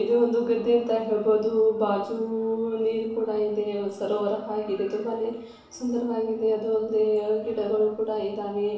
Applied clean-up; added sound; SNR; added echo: none; none; none; reverberation time 0.7 s.